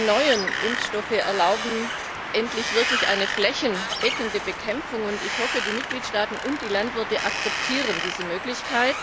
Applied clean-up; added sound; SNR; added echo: none; Wind; 3 dB; none.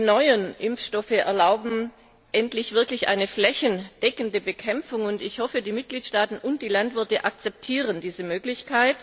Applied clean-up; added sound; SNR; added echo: none; none; none; none.